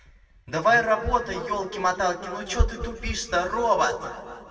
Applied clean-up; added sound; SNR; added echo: none; none; none; reverberation time 2.6 s.